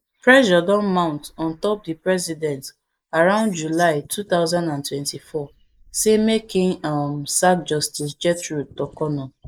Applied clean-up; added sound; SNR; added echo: neural mask model Resemble Enhance denoiser.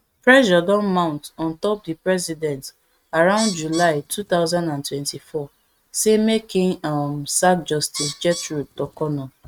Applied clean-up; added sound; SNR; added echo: neural mask model RNNoise.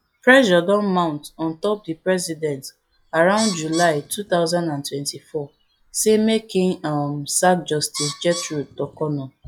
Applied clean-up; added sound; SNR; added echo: classical method log-MMSE.